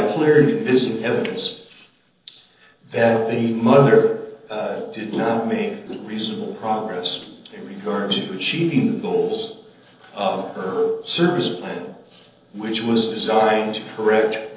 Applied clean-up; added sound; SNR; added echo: neural separator model SepFormer DNS4.